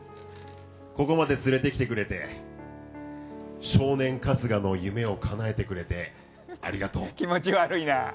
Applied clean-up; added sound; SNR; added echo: none; none; none; none.